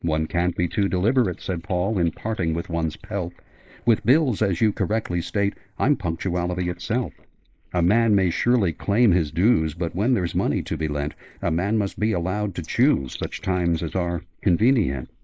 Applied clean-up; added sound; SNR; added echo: neural mask model Resemble Enhance denoiser.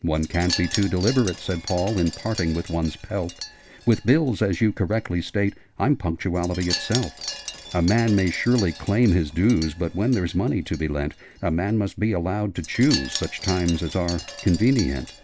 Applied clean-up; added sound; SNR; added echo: none; Wind chime; 13 dB; none.